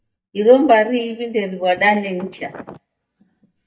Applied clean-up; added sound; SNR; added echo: neural mask model DeepFilterNet 3.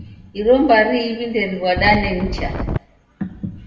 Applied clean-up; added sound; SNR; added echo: none; Wind; 4 dB; reverberation time 0.9 s.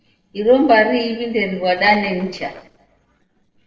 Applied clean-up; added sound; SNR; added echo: neural separator model SepFormer DNS4.